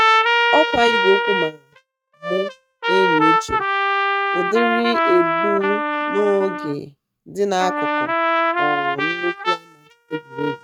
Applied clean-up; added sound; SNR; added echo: neural mask model RNNoise.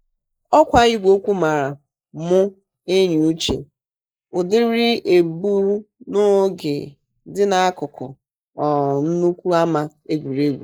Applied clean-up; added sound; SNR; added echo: neural mask model Resemble Enhance denoiser.